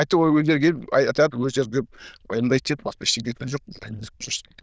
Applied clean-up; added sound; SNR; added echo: neural diffusion model UNIVERSE++.